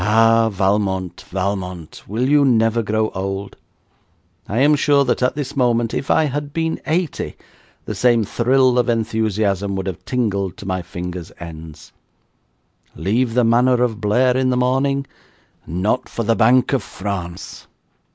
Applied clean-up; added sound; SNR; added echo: none; none; none; none.